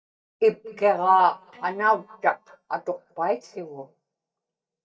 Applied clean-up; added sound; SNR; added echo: neural mask model DeepFilterNet 3.